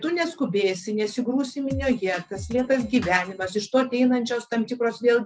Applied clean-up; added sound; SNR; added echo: none; Drum kit; 13 dB; none.